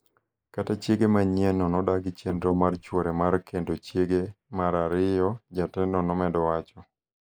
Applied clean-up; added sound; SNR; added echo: neural mask model Resemble Enhance denoiser.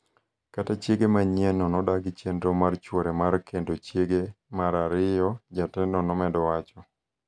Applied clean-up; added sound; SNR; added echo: none; none; none; none.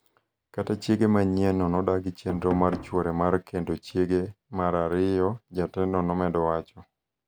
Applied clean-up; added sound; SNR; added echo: none; Knock; 11 dB; none.